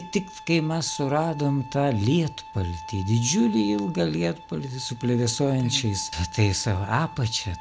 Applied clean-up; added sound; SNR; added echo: none; Bowed string instrument; 16 dB; none.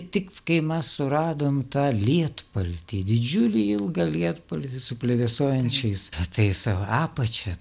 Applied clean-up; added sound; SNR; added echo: none; none; none; none.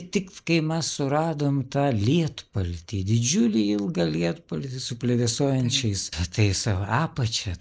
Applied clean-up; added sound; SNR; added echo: neural mask model Resemble Enhance denoiser.